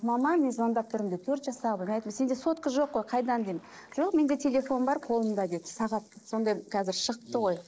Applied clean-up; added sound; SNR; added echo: neural mask model Resemble Enhance denoiser.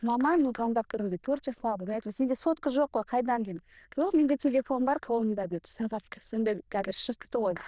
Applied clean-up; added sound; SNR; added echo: neural diffusion model UNIVERSE++.